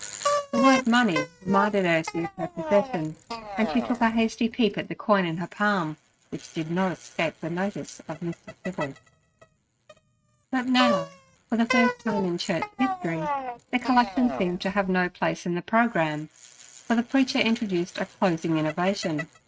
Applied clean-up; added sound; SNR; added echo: neural mask model RNNoise.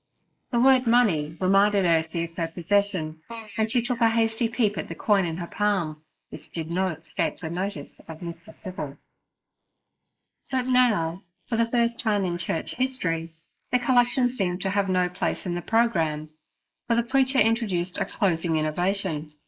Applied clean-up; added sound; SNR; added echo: neural mask model Resemble Enhance denoiser.